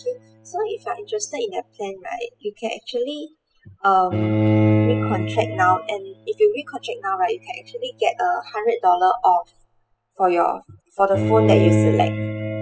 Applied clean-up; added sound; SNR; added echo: classical method spectral subtraction.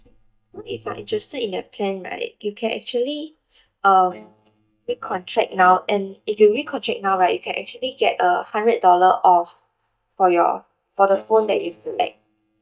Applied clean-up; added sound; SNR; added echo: neural mask model DeepFilterNet 3.